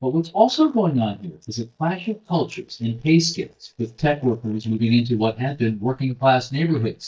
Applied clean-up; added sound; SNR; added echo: neural mask model DeepFilterNet 3.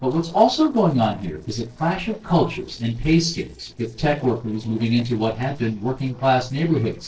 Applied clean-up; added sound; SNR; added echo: neural separator model SepFormer DNS4.